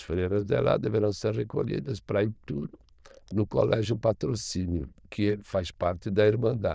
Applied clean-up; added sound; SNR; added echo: neural diffusion model UNIVERSE++.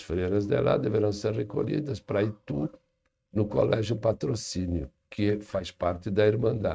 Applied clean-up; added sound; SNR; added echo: neural mask model RNNoise.